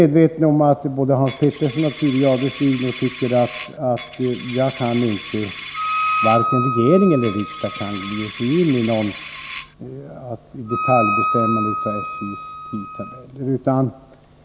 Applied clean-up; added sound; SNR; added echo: none; Coin (dropping) + Wind instrument, woodwind instrument; 4 dB; none.